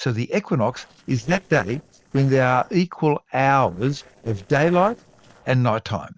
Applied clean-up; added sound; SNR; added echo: neural separator model SepFormer DNS4.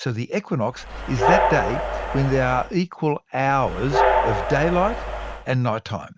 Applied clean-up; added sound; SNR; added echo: none; Train; 0 dB; none.